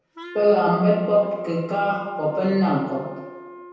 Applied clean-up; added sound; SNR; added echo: none; Wind instrument, woodwind instrument; 18 dB; reverberation time 1.2 s.